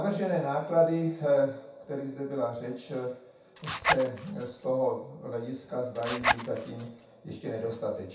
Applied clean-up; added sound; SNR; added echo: none; Zipper (clothing); 1 dB; reverberation time 0.7 s.